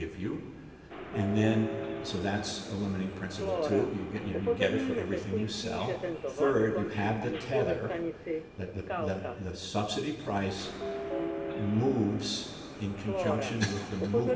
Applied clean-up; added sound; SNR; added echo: none; Subway, metro, underground; 3 dB; reverberation time 1.4 s.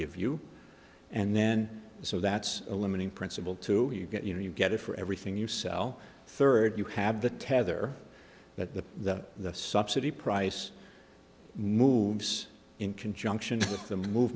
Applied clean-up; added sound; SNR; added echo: none; none; none; none.